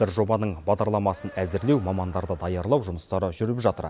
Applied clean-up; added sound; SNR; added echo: none; none; none; none.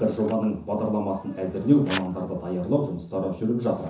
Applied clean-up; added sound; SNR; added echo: none; Scissors; 18 dB; reverberation time 0.9 s.